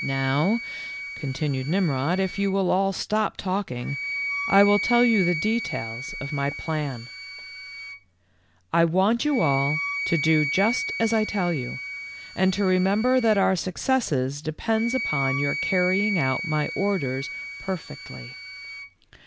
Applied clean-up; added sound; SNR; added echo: none; Wind instrument, woodwind instrument; 7 dB; none.